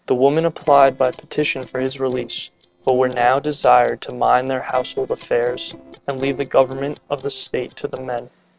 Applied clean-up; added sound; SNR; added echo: neural separator model SepFormer DNS4.